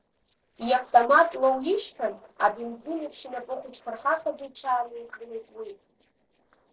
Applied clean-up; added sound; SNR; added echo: neural separator model SepFormer DNS4.